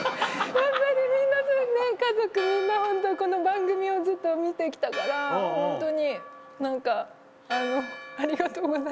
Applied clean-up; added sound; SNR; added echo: none; Church bell; 15 dB; none.